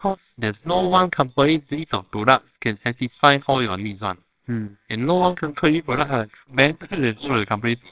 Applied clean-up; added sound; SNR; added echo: neural separator model SepFormer WHAMR!.